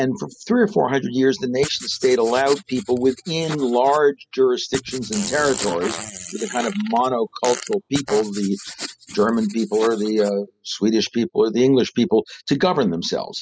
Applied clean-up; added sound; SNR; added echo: classical method spectral subtraction.